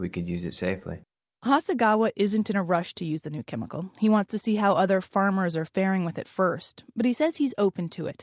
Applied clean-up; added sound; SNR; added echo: none; none; none; none.